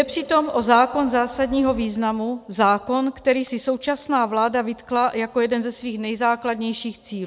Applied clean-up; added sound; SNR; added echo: none; none; none; none.